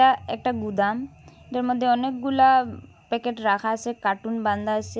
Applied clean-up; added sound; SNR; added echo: none; none; none; none.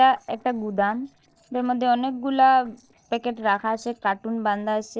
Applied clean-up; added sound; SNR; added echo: neural separator model SepFormer DNS4.